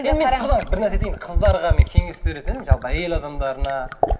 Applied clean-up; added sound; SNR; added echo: none; Fill (with liquid); -3 dB; reverberation time 1.4 s.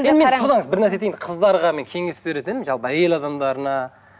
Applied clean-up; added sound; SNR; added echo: none; none; none; none.